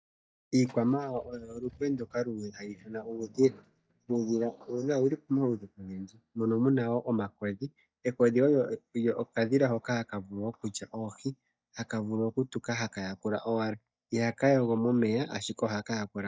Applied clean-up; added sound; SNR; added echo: neural mask model DeepFilterNet 3.